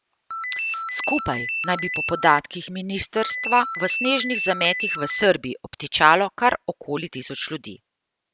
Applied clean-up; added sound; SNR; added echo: none; Ringtone; 5 dB; none.